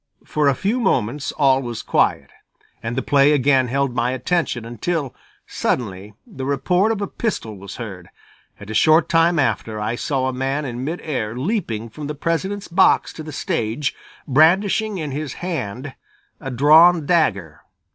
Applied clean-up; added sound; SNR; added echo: none; none; none; none.